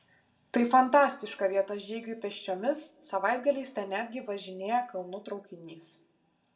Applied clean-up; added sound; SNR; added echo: none; none; none; reverberation time 0.6 s.